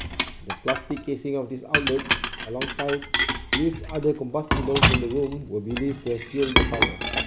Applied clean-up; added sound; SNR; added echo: none; Chink, clink; -2 dB; none.